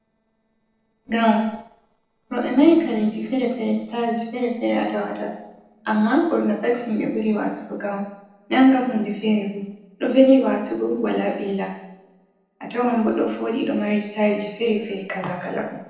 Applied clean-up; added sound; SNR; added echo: neural separator model SepFormer DNS4.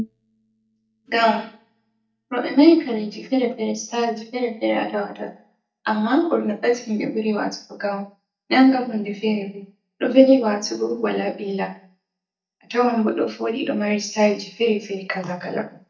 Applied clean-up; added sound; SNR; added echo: neural mask model DeepFilterNet 3.